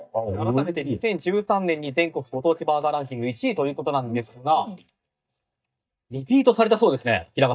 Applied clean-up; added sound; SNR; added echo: neural mask model DeepFilterNet 3.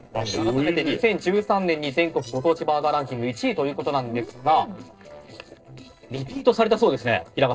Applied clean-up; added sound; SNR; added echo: neural separator model SepFormer DNS4.